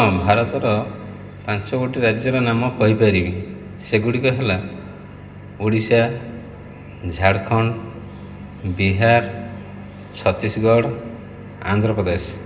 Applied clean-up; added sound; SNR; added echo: none; none; none; reverberation time 0.2 s.